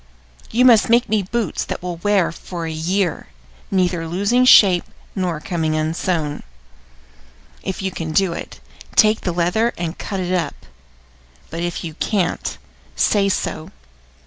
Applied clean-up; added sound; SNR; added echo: none; none; none; none.